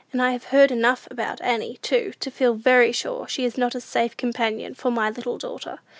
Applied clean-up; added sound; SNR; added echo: none; none; none; none.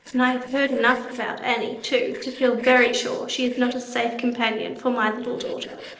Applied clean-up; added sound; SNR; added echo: neural separator model SepFormer DNS4.